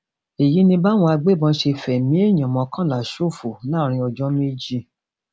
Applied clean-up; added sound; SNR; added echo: none; none; none; none.